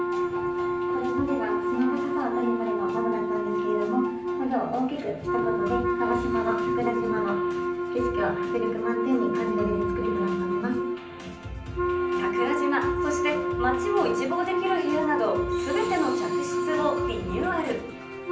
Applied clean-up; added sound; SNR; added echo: none; Wind instrument, woodwind instrument; -1 dB; reverberation time 0.6 s.